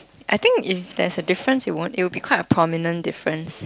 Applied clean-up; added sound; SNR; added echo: none; none; none; none.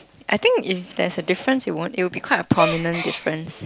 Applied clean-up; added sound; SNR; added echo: none; Gasp; 5 dB; none.